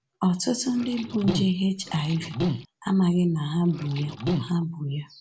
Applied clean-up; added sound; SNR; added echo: none; Liquid; 4 dB; none.